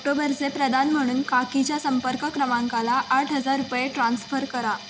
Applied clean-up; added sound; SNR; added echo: none; Tools; 18 dB; none.